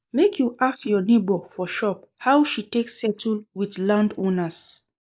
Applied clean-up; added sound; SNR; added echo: neural mask model Resemble Enhance denoiser.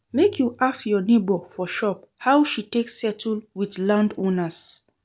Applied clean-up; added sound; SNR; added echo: none; none; none; none.